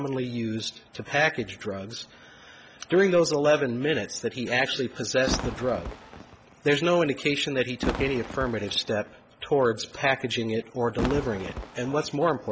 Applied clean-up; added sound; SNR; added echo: none; Fireworks; 8 dB; none.